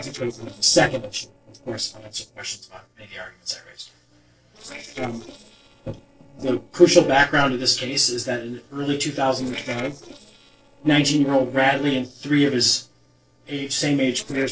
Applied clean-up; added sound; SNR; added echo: neural separator model SepFormer DNS4.